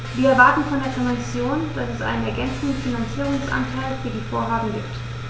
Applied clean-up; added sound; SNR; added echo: none; Organ; 19 dB; none.